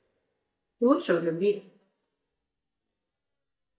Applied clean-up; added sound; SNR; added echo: neural mask model DeepFilterNet 3.